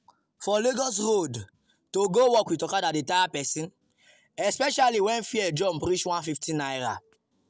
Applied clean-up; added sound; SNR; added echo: none; none; none; none.